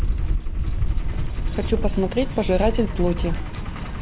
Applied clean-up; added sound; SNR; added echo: none; Truck; -3 dB; none.